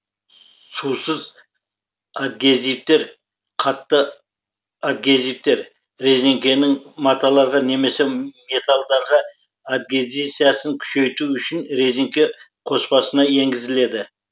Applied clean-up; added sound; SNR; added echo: none; none; none; none.